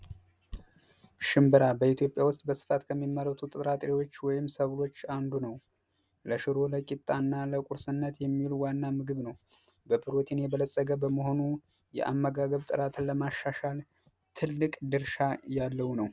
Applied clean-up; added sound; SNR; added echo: none; none; none; none.